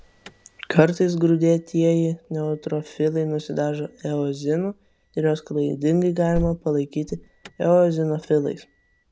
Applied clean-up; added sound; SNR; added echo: none; Alarm; 19 dB; none.